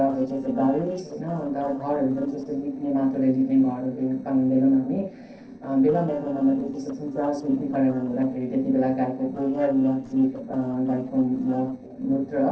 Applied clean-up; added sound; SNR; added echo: neural separator model SepFormer DNS4.